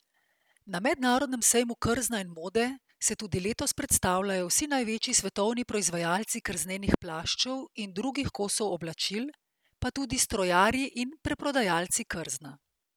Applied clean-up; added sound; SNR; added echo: none; none; none; none.